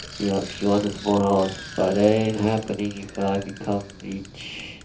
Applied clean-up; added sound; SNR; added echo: none; Bicycle; 16 dB; reverberation time 0.3 s.